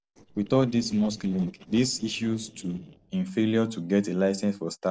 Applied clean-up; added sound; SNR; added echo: neural separator model SepFormer DNS4.